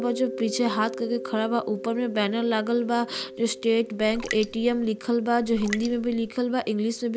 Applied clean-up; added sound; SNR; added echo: none; Mallet percussion + Raindrop; 12 dB; none.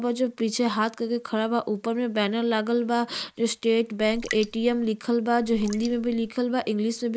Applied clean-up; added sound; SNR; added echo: neural mask model Resemble Enhance denoiser.